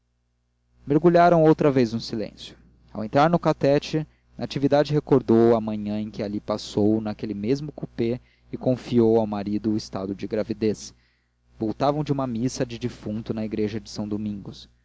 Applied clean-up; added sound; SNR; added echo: none; none; none; none.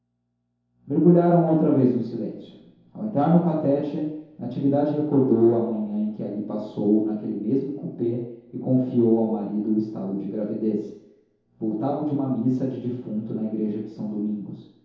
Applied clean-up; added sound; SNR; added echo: none; none; none; reverberation time 0.8 s.